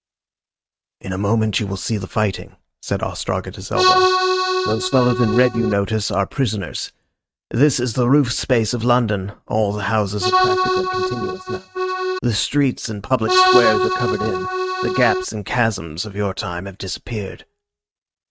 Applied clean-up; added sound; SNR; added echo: neural mask model RNNoise.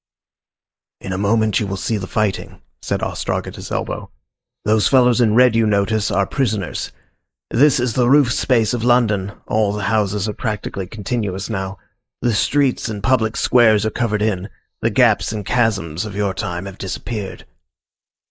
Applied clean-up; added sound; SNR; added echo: neural mask model Resemble Enhance denoiser.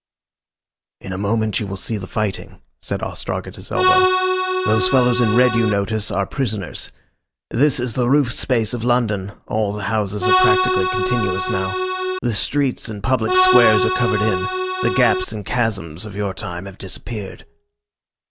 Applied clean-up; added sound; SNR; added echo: none; Accordion; -3 dB; none.